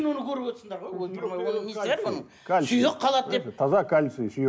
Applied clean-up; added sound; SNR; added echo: none; none; none; none.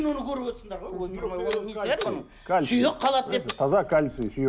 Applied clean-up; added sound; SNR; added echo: none; Telephone; 16 dB; none.